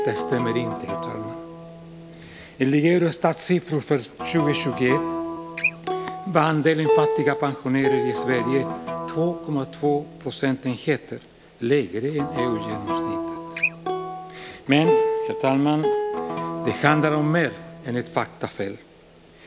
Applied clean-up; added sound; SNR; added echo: none; Acoustic guitar; 4 dB; none.